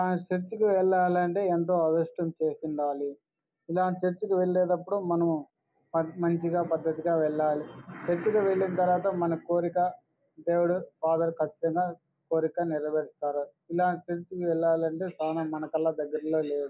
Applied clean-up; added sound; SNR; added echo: none; none; none; none.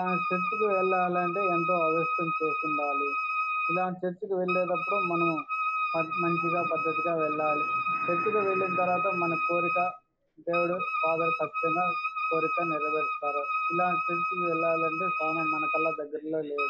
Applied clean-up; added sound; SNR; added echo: none; Wind instrument, woodwind instrument; -1 dB; none.